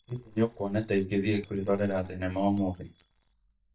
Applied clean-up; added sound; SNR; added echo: neural mask model DeepFilterNet 3.